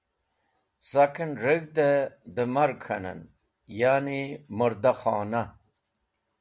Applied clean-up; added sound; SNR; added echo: none; none; none; none.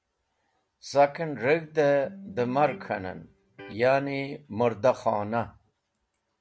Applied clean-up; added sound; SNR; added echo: none; Electric guitar; 18 dB; none.